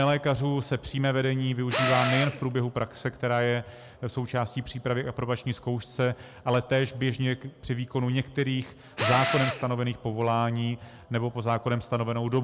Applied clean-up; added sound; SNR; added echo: none; Tools; 2 dB; none.